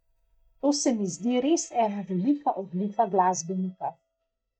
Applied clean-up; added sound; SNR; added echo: neural mask model DeepFilterNet 3.